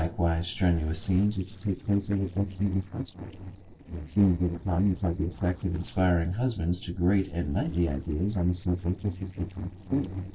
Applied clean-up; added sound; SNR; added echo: neural separator model SepFormer DNS4.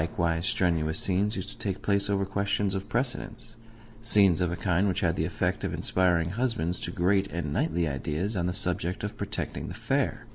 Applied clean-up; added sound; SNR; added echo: none; none; none; none.